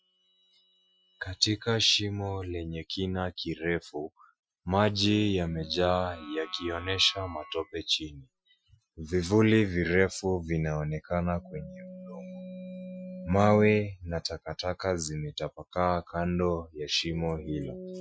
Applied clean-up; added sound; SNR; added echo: classical method Wiener filter.